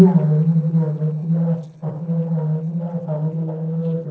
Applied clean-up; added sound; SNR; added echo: neural separator model SepFormer DNS4.